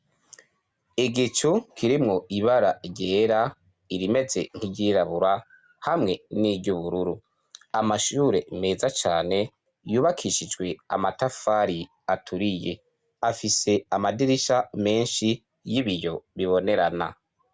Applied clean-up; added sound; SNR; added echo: none; none; none; none.